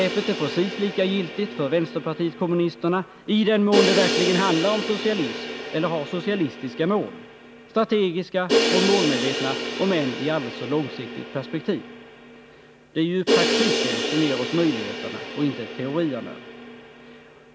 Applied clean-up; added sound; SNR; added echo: none; Crash cymbal; 3 dB; none.